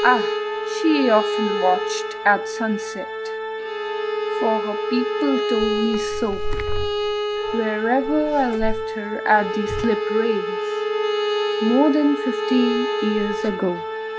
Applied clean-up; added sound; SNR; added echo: none; Bowed string instrument + Organ; 2 dB; none.